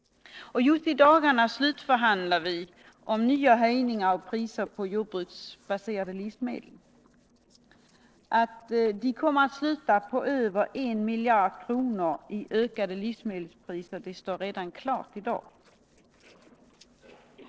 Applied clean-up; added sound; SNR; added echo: neural separator model SepFormer DNS4.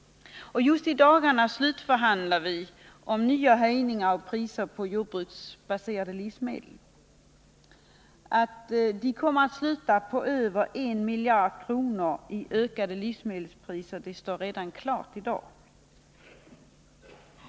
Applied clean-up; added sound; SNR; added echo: none; none; none; none.